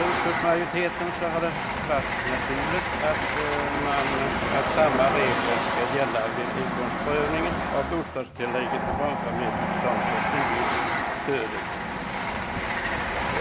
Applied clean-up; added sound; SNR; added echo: none; Train; -2 dB; none.